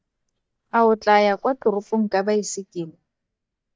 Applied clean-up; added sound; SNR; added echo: neural mask model DeepFilterNet 3.